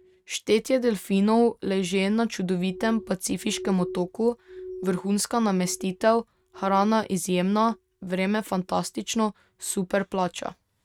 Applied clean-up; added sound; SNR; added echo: neural mask model RNNoise.